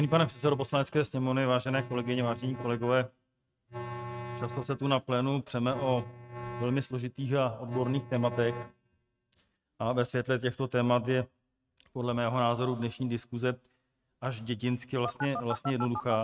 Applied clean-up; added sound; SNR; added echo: neural mask model RNNoise.